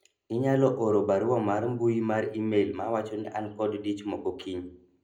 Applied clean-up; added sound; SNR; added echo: none; none; none; reverberation time 0.5 s.